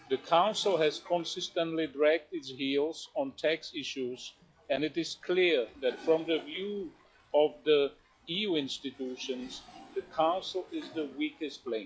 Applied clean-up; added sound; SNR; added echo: classical method log-MMSE.